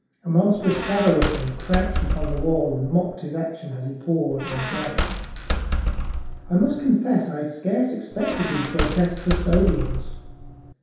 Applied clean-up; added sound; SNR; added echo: none; Squeak; 2 dB; reverberation time 0.8 s.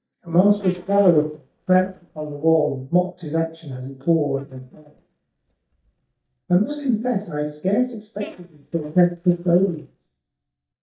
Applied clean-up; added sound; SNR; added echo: neural mask model DeepFilterNet 3.